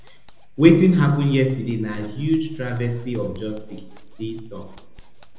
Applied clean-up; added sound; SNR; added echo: none; Zipper (clothing); 16 dB; reverberation time 0.8 s.